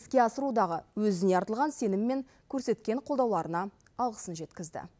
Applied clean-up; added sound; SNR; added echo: none; none; none; none.